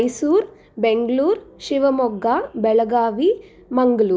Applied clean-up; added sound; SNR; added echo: none; none; none; none.